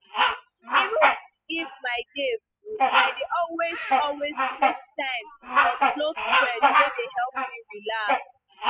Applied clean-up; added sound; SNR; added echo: classical method spectral subtraction.